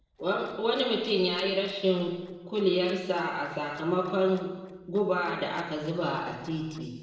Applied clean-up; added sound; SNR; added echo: neural separator model SepFormer DNS4.